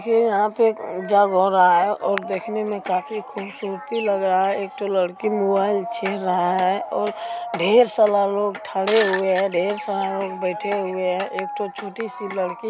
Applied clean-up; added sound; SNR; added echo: none; Shatter; -2 dB; none.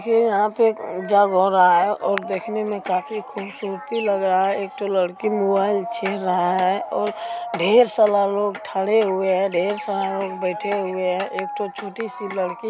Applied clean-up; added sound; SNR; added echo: none; none; none; none.